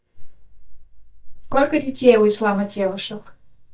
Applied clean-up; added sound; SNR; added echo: neural mask model DeepFilterNet 3.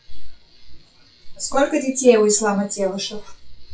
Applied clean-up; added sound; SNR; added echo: classical method WPE with log-MMSE.